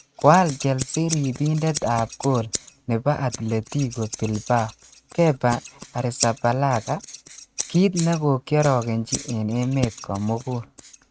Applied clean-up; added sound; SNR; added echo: neural mask model RNNoise.